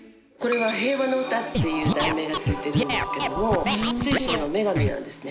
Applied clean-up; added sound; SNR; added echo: none; Scratching (performance technique); 2 dB; none.